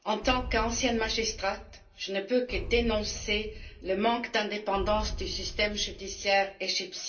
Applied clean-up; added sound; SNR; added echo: none; Boom; 10 dB; reverberation time 0.3 s.